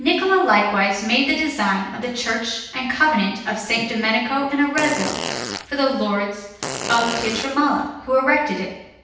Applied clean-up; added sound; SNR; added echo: none; Fart; 8 dB; reverberation time 0.9 s.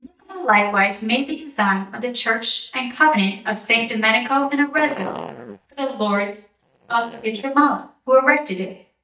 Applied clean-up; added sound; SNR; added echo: neural mask model DeepFilterNet 3.